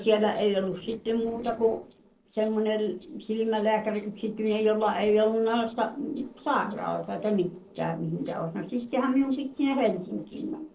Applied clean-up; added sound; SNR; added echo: neural separator model SepFormer DNS4.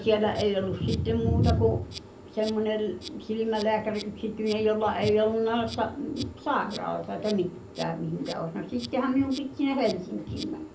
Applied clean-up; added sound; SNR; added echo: none; Insect; 17 dB; reverberation time 0.3 s.